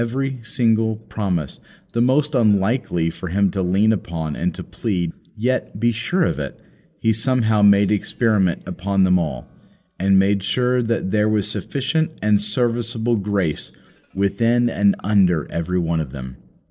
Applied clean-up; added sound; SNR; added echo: neural separator model SepFormer DNS4.